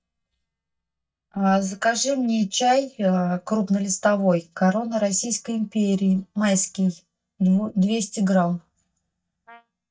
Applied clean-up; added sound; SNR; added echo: neural mask model DeepFilterNet 3.